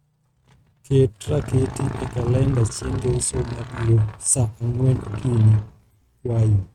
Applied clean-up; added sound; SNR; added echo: neural mask model RNNoise.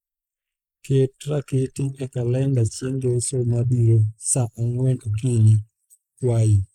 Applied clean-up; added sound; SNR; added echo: neural mask model Resemble Enhance denoiser.